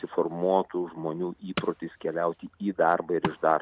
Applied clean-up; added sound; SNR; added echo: none; Wood; 13 dB; none.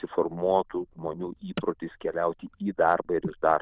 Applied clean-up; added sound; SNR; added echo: neural diffusion model UNIVERSE++.